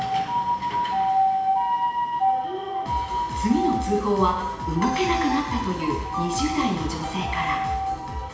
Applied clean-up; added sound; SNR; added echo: none; none; none; reverberation time 1.0 s.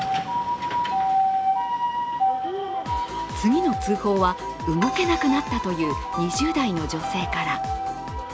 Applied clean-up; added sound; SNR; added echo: none; none; none; none.